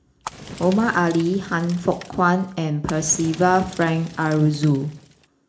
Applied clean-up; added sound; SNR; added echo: none; Fire; 17 dB; reverberation time 0.4 s.